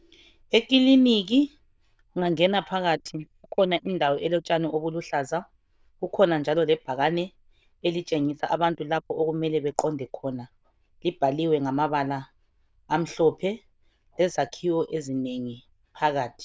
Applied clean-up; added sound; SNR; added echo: neural diffusion model UNIVERSE++.